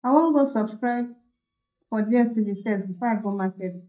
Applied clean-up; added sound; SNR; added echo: neural mask model DeepFilterNet 3.